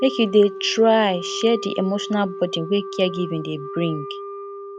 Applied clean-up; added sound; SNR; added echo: none; Wind instrument, woodwind instrument; 11 dB; none.